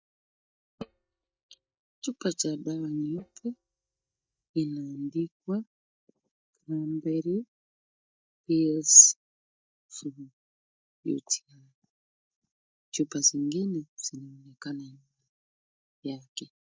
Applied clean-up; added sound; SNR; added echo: neural mask model DeepFilterNet 3.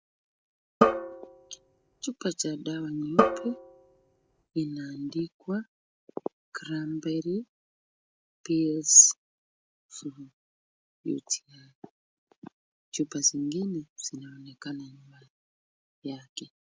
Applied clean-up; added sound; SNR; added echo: none; Drum; -2 dB; none.